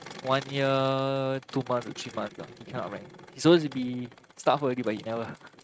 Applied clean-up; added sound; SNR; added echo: neural mask model RNNoise.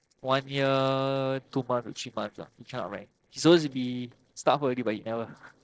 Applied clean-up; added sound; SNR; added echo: neural separator model SepFormer DNS4.